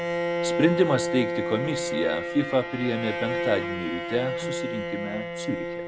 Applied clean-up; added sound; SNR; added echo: none; Bowed string instrument; 1 dB; none.